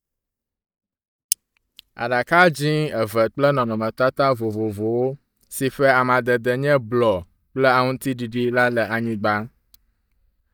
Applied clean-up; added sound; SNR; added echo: neural mask model DeepFilterNet 3.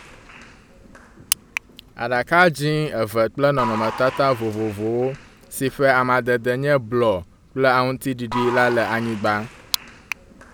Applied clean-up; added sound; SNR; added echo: none; Applause / Crowd; 14 dB; none.